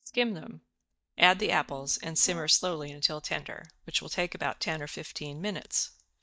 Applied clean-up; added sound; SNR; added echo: neural mask model DeepFilterNet 3.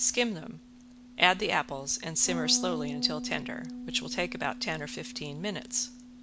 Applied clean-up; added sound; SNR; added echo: none; Bass guitar; 9 dB; none.